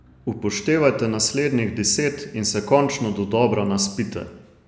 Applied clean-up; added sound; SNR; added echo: none; none; none; none.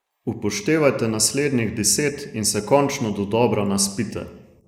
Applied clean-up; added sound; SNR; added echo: neural mask model Resemble Enhance denoiser.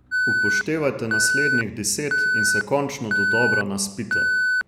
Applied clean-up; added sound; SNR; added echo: none; Alarm; -3 dB; none.